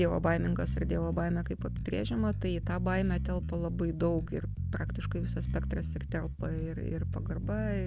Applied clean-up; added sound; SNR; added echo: none; Bass guitar; 1 dB; none.